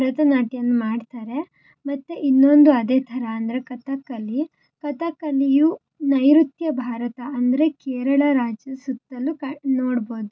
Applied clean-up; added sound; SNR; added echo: none; none; none; none.